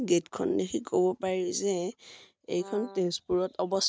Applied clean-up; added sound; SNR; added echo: neural mask model RNNoise.